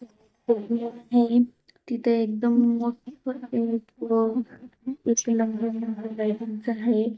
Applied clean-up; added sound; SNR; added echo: neural mask model DeepFilterNet 3.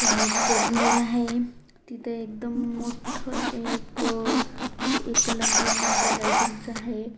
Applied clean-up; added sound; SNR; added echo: none; Squeak; -4 dB; none.